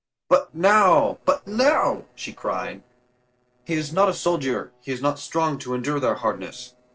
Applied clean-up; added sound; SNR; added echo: neural separator model SepFormer DNS4.